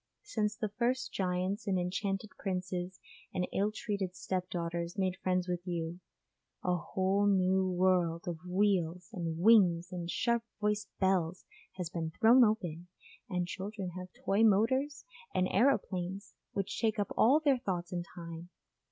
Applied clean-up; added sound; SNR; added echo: none; none; none; none.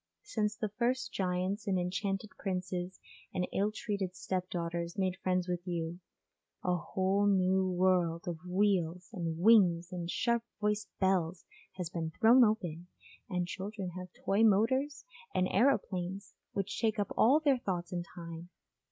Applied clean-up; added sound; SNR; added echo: neural mask model Resemble Enhance denoiser.